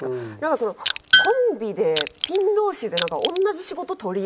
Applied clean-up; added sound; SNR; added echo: none; Tools + Crushing; 2 dB; none.